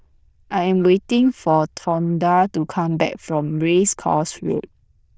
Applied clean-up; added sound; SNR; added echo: neural diffusion model UNIVERSE++.